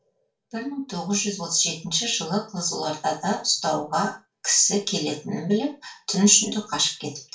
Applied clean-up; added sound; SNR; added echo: none; none; none; reverberation time 0.3 s.